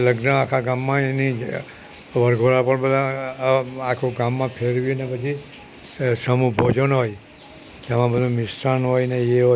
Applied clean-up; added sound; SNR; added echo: none; none; none; none.